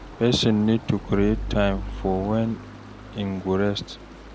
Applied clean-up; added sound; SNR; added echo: none; Stream + Knock; 11 dB; none.